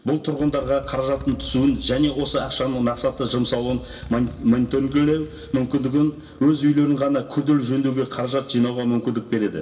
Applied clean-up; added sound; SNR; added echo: none; Motorcycle; 19 dB; reverberation time 0.7 s.